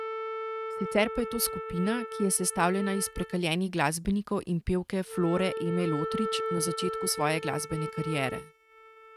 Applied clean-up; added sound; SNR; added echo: neural mask model RNNoise.